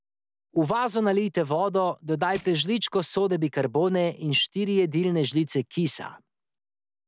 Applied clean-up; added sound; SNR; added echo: none; Crushing; 19 dB; none.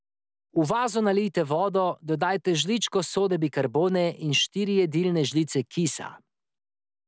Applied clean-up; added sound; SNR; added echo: none; none; none; none.